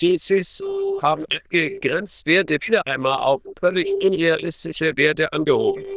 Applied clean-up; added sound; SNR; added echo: neural diffusion model UNIVERSE++.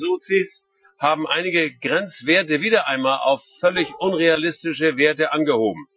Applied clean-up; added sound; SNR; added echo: classical method Wiener filter.